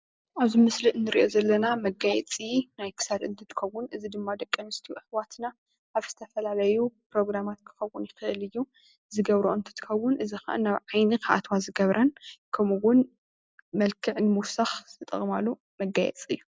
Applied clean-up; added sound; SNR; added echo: none; none; none; none.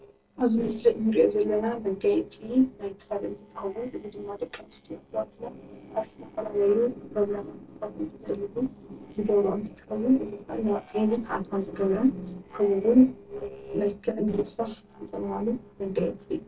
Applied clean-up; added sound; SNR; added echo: neural separator model SepFormer DNS4.